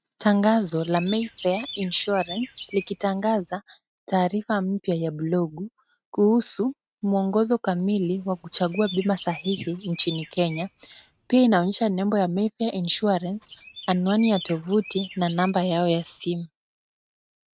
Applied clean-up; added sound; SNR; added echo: neural mask model RNNoise.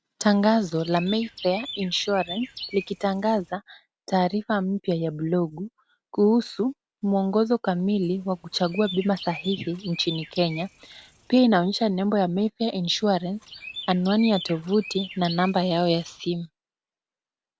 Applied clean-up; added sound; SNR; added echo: none; Chirp, tweet; 15 dB; none.